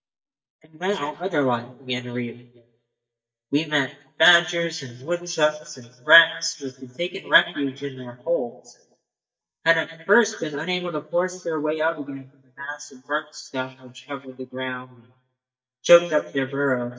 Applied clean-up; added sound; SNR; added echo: neural mask model DeepFilterNet 3.